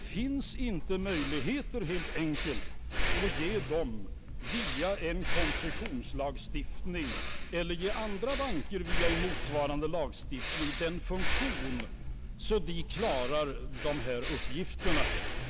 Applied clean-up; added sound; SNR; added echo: none; Breathing; -3 dB; none.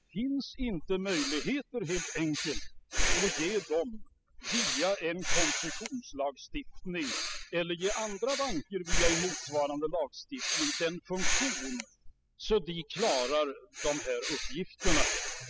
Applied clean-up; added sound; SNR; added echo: classical method spectral subtraction.